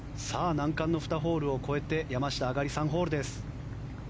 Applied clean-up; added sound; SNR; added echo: none; none; none; none.